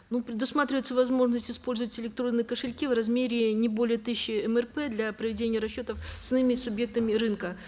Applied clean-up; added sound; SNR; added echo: none; none; none; none.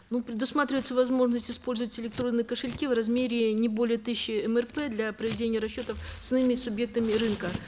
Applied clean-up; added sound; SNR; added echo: none; Scissors; 18 dB; none.